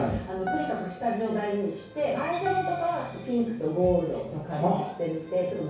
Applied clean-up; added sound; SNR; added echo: none; Piano; 10 dB; reverberation time 0.6 s.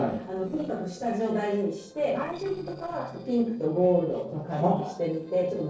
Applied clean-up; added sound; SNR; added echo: neural separator model SepFormer DNS4.